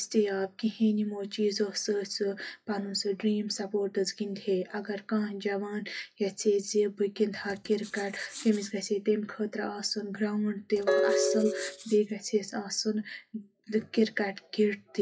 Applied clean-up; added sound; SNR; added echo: classical method WPE with log-MMSE.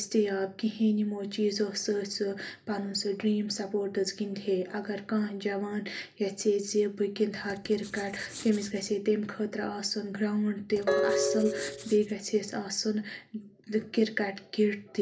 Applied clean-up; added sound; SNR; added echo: none; Writing; 17 dB; reverberation time 0.3 s.